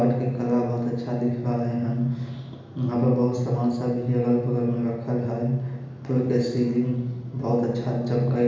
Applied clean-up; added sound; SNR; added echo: none; none; none; reverberation time 1.0 s.